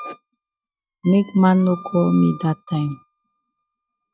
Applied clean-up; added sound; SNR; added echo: neural mask model RNNoise.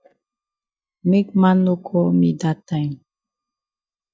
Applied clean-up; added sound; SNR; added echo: neural mask model DeepFilterNet 3.